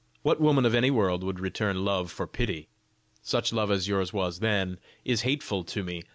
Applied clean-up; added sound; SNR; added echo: none; none; none; none.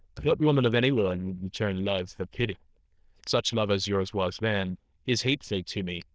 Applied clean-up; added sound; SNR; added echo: neural diffusion model UNIVERSE++.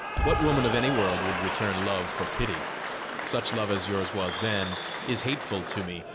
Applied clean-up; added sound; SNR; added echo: none; Applause / Cheering; 2 dB; none.